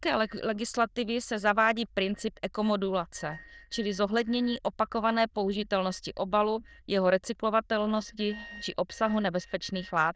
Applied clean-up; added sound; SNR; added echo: neural diffusion model UNIVERSE++.